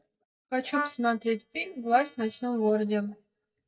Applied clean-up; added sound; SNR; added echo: neural mask model DeepFilterNet 3.